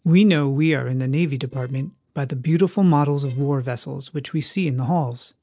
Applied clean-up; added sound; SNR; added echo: neural separator model SepFormer DNS4.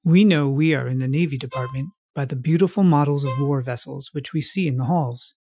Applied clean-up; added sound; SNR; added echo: classical method Wiener filter.